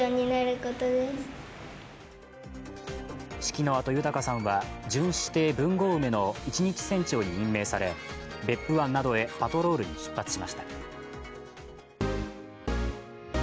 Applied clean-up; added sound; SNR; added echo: none; Door; 19 dB; none.